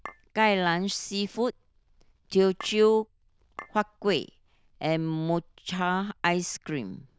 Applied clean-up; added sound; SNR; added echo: neural diffusion model UNIVERSE++.